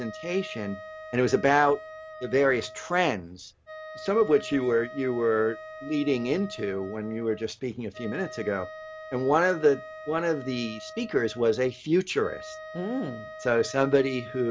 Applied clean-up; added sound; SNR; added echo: none; Wind instrument, woodwind instrument; 15 dB; none.